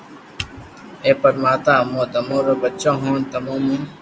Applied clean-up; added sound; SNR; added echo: none; Guitar; 15 dB; none.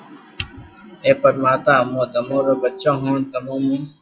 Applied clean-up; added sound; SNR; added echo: classical method log-MMSE.